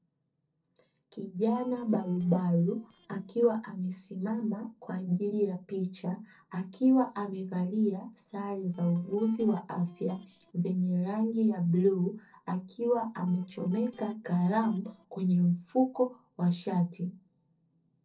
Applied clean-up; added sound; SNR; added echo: neural separator model SepFormer DNS4.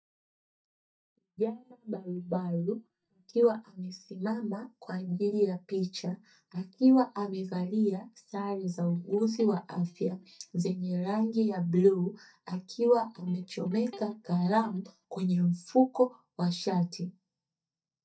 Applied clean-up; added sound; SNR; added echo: neural mask model DeepFilterNet 3.